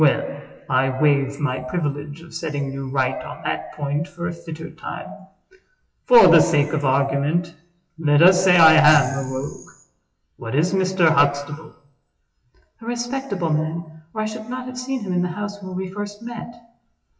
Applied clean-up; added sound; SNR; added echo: classical method WPE with log-MMSE.